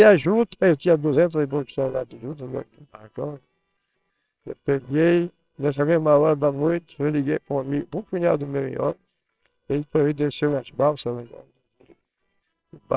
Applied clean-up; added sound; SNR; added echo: neural separator model SepFormer WHAMR!.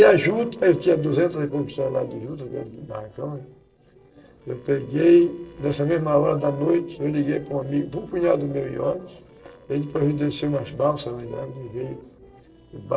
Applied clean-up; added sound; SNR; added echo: neural separator model SepFormer DNS4.